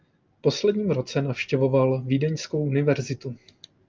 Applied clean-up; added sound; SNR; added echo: none; none; none; none.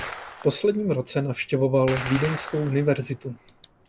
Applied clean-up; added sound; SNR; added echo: none; Gunshot, gunfire; 13 dB; none.